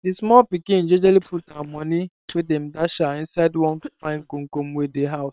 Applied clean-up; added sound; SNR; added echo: neural separator model SepFormer WHAM!.